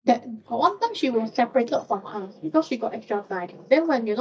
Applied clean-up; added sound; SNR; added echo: neural mask model DeepFilterNet 3.